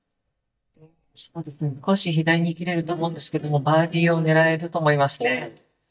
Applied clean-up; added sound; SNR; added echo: neural mask model DeepFilterNet 3.